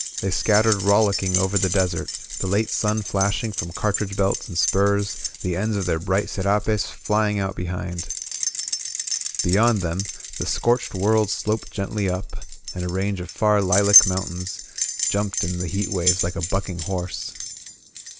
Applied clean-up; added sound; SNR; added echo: none; Keys jangling; 5 dB; none.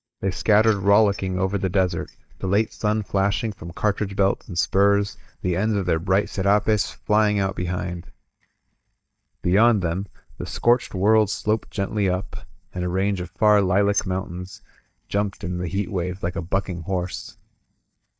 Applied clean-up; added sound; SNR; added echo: neural mask model DeepFilterNet 3.